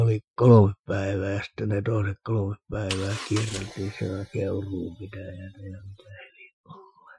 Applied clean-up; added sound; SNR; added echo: classical method Wiener filter.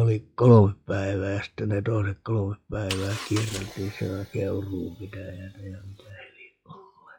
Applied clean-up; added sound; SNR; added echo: classical method log-MMSE.